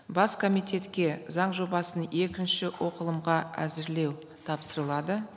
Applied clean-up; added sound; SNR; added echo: none; none; none; none.